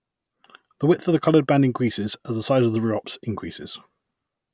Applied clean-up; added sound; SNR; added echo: none; none; none; none.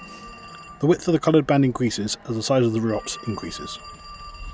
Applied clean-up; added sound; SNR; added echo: none; Telephone; 18 dB; none.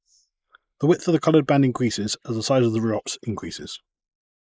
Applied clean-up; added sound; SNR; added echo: neural mask model Resemble Enhance denoiser.